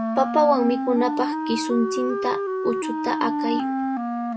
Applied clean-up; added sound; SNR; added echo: none; Wind instrument, woodwind instrument; 1 dB; none.